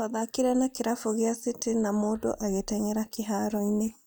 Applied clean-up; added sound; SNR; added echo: neural mask model DeepFilterNet 3.